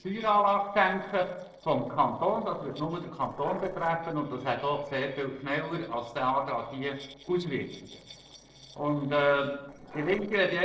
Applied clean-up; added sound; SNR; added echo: neural separator model SepFormer DNS4.